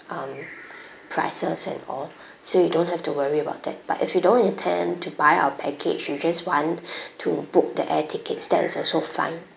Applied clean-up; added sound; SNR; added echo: none; none; none; none.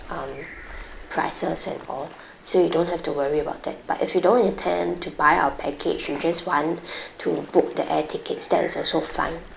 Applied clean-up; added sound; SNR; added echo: none; Waves, surf; 19 dB; none.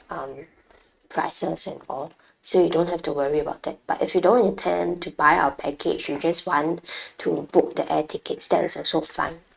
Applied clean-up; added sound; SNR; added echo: neural mask model RNNoise.